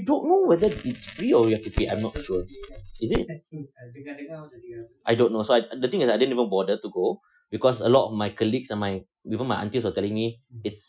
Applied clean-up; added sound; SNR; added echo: classical method Wiener filter.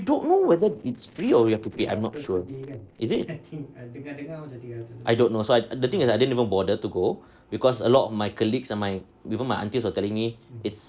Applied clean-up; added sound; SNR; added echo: neural separator model SepFormer DNS4.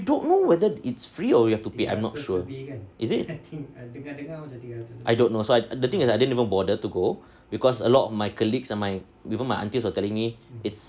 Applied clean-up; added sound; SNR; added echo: none; none; none; none.